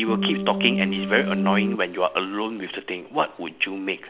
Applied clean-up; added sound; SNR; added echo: none; Organ; -1 dB; none.